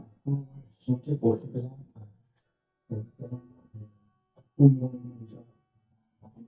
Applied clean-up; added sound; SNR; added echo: neural mask model DeepFilterNet 3.